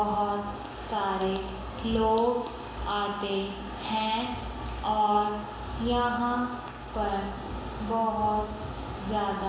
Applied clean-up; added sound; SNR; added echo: none; none; none; reverberation time 1.0 s.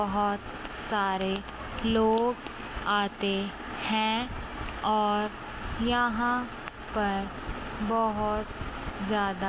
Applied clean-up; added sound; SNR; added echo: none; none; none; none.